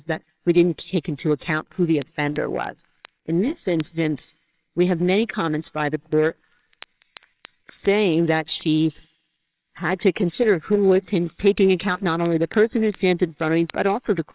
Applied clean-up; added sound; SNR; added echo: neural separator model SepFormer WHAMR!.